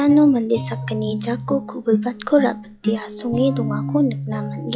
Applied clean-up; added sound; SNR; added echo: classical method log-MMSE.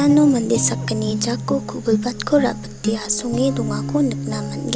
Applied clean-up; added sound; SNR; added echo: none; Guitar; 6 dB; none.